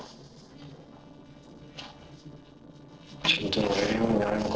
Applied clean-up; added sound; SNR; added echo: neural separator model SepFormer DNS4.